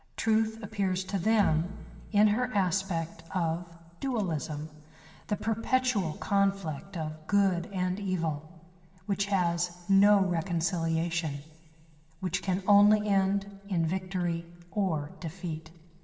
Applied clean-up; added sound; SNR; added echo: none; Bowed string instrument; 14 dB; reverberation time 1.6 s.